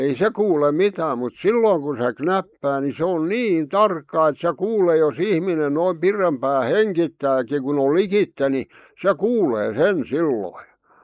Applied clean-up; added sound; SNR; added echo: neural mask model Resemble Enhance denoiser.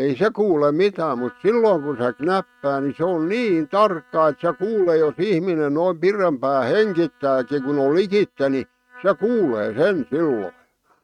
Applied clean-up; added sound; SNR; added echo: neural mask model RNNoise.